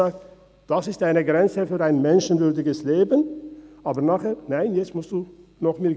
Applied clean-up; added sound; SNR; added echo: none; none; none; none.